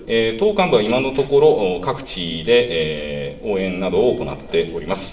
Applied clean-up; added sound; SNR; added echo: none; none; none; reverberation time 0.9 s.